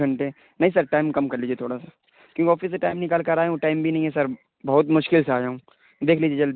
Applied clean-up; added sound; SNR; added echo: none; none; none; none.